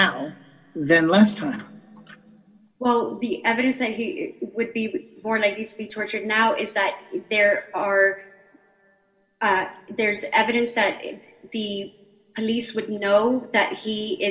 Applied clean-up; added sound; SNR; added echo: none; none; none; reverberation time 1.1 s.